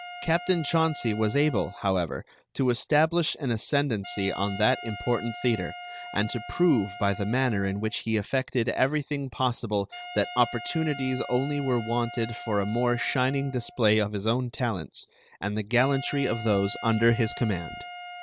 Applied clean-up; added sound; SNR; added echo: none; Wind instrument, woodwind instrument; 15 dB; none.